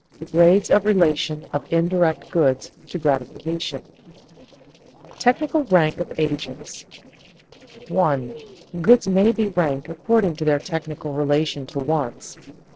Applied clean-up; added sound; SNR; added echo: neural separator model SepFormer DNS4.